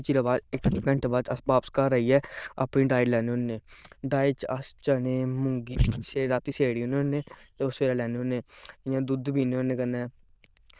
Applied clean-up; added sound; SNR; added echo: neural diffusion model UNIVERSE++.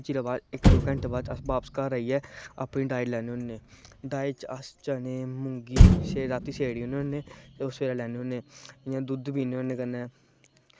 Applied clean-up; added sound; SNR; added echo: none; Motor vehicle (road); -4 dB; none.